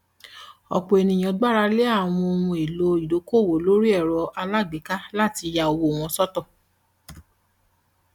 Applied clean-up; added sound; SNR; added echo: none; none; none; none.